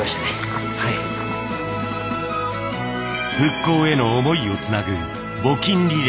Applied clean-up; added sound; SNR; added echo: none; none; none; none.